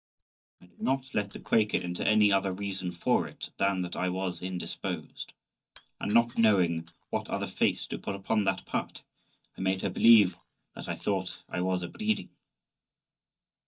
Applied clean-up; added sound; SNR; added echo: neural mask model DeepFilterNet 3.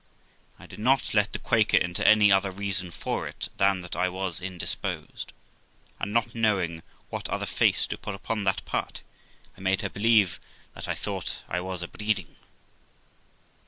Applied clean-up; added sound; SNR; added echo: none; none; none; none.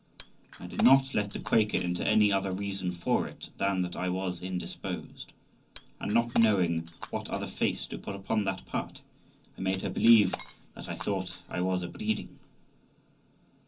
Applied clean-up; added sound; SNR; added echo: none; Shatter; 18 dB; reverberation time 0.3 s.